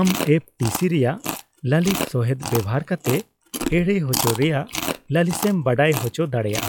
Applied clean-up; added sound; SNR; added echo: classical method log-MMSE.